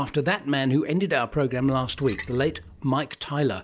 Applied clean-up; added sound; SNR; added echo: none; Splash, splatter; 17 dB; none.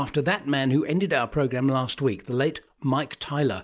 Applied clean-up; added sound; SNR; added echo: none; none; none; none.